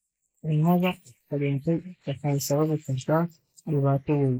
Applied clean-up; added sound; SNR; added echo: neural mask model Resemble Enhance denoiser.